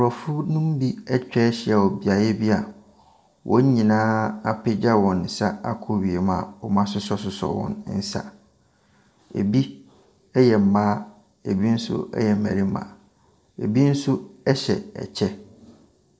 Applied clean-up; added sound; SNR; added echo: none; none; none; none.